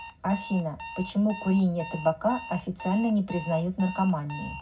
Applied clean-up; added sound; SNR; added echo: none; Alarm; 14 dB; reverberation time 0.4 s.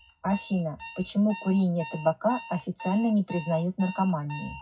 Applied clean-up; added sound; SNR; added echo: classical method WPE with log-MMSE.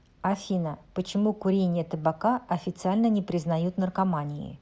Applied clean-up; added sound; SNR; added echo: none; none; none; none.